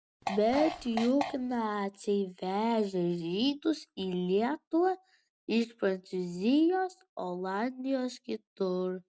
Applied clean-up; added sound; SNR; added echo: none; Fart; 7 dB; none.